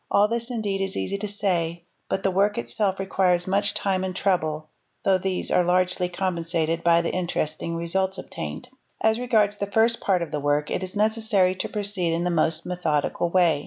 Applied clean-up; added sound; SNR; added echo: none; none; none; none.